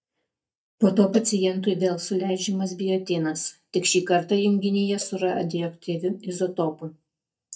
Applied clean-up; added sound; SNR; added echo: neural mask model DeepFilterNet 3.